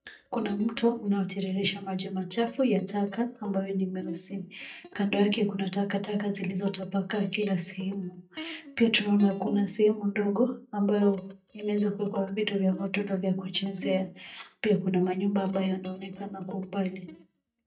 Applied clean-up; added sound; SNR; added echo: neural mask model DeepFilterNet 3.